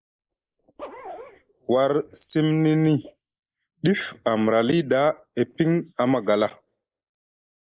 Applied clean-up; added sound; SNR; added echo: neural mask model Resemble Enhance denoiser.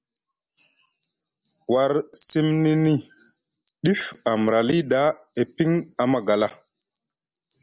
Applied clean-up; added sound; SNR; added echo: none; none; none; none.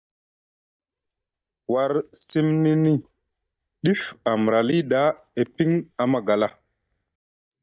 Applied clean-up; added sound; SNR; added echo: neural mask model DeepFilterNet 3.